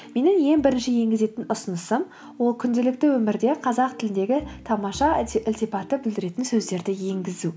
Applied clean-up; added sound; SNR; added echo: none; none; none; none.